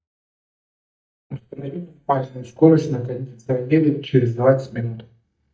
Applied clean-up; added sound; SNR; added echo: neural mask model DeepFilterNet 3.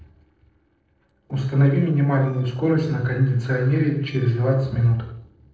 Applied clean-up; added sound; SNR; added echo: neural separator model SepFormer DNS4.